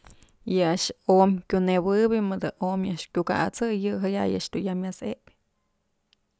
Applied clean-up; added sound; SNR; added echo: none; none; none; none.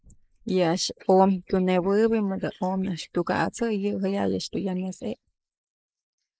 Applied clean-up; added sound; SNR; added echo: neural mask model Resemble Enhance denoiser.